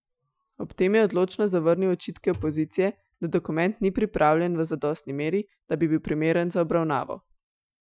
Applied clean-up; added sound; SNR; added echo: classical method Wiener filter.